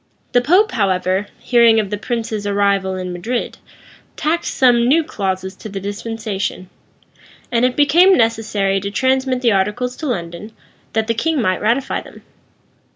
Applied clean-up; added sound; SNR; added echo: none; none; none; none.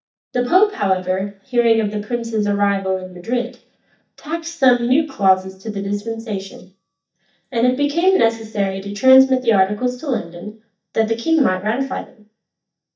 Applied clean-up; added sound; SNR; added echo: neural mask model DeepFilterNet 3.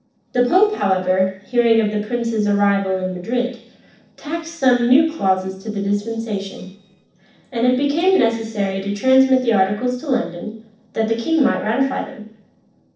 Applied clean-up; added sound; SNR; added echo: neural separator model SepFormer DNS4.